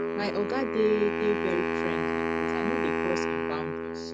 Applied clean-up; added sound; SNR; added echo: none; Wind instrument, woodwind instrument; -2 dB; none.